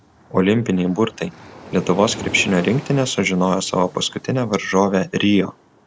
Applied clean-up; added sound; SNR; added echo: none; Waves, surf; 19 dB; none.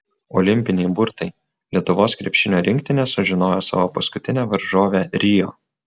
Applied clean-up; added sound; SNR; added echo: none; none; none; none.